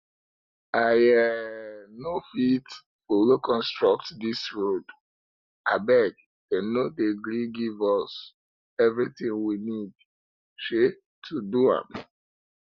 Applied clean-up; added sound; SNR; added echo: none; none; none; none.